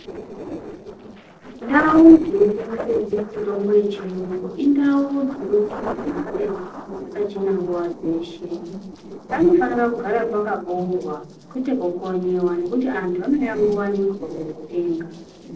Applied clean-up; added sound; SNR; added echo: neural separator model SepFormer DNS4.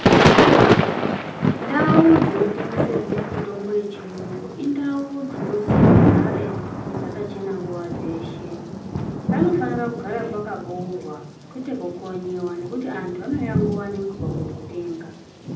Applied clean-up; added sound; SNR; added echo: none; Thunder / Rain; -5 dB; reverberation time 0.6 s.